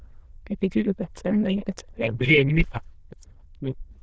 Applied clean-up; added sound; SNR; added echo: neural diffusion model UNIVERSE++.